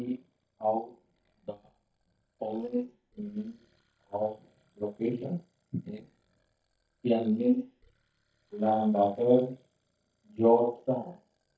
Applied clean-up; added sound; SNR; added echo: neural mask model DeepFilterNet 3.